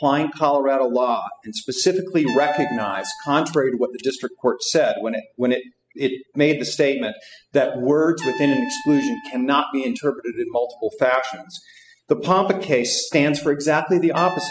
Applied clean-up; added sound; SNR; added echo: classical method spectral subtraction.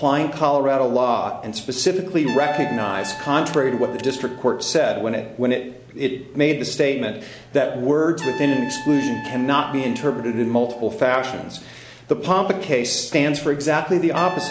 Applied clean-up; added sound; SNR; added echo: none; Trumpet; 17 dB; none.